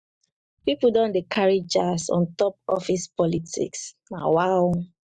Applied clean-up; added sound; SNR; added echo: neural mask model DeepFilterNet 3.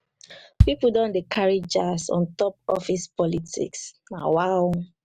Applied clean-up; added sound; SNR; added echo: none; Bass drum; 3 dB; none.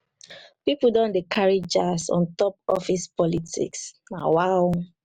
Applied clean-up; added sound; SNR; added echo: none; none; none; none.